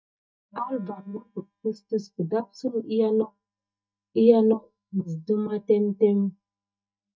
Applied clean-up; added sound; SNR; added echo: neural mask model DeepFilterNet 3.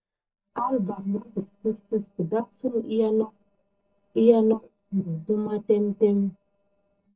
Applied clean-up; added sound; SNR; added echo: neural separator model SepFormer DNS4.